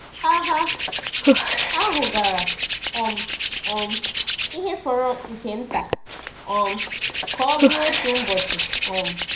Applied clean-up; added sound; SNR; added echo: none; Hands; -3 dB; reverberation time 0.4 s.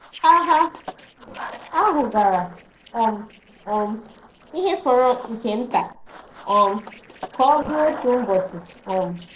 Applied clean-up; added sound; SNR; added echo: neural separator model SepFormer DNS4.